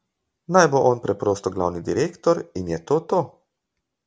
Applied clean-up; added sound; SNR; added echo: none; none; none; none.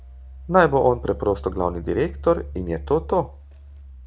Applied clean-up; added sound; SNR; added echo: none; Engine; 13 dB; none.